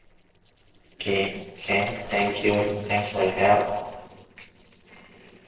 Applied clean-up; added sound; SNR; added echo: neural separator model SepFormer DNS4.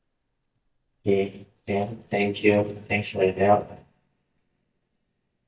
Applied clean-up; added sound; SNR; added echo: neural mask model DeepFilterNet 3.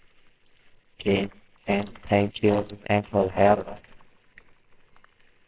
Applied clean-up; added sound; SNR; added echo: neural separator model SepFormer WHAMR!.